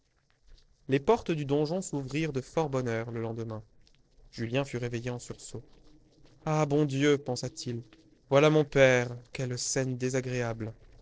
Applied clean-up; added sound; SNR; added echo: neural separator model SepFormer DNS4.